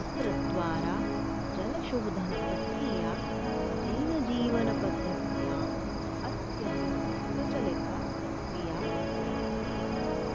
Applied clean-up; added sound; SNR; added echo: none; Cricket + Guitar; -5 dB; none.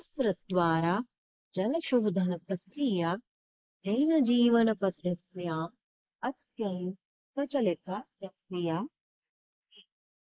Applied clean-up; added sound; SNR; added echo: neural mask model Resemble Enhance denoiser.